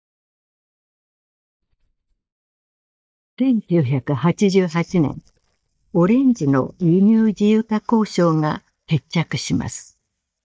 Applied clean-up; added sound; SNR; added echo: neural mask model DeepFilterNet 3.